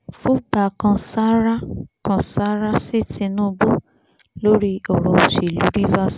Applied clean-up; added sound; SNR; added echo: none; none; none; none.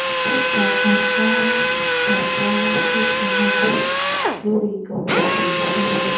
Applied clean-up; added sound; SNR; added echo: none; Drill; -4 dB; reverberation time 0.7 s.